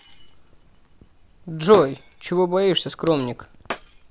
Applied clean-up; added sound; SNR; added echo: none; Shatter; 16 dB; none.